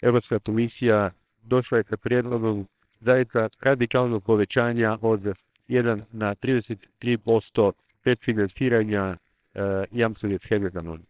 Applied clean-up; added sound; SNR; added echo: neural separator model SepFormer WHAMR!.